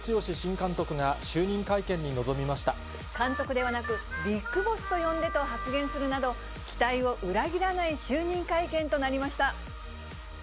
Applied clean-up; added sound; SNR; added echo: none; Harmonica; 9 dB; none.